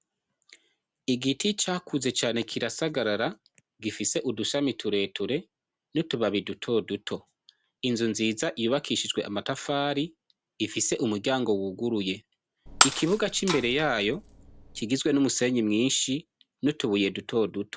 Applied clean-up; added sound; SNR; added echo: none; Shatter; 1 dB; none.